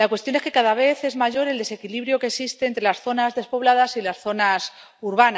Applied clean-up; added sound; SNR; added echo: none; none; none; none.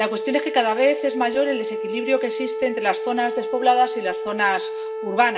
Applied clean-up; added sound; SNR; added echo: none; Wind instrument, woodwind instrument; 5 dB; reverberation time 0.2 s.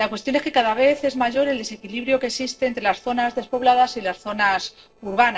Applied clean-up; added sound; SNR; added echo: neural separator model SepFormer DNS4.